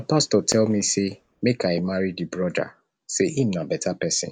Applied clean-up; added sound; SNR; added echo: none; Fireworks; 19 dB; none.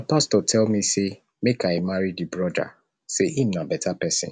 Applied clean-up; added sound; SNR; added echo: none; none; none; none.